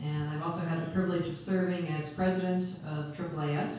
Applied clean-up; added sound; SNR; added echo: none; none; none; reverberation time 0.6 s.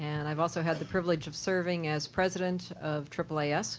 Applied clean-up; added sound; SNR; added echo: none; none; none; none.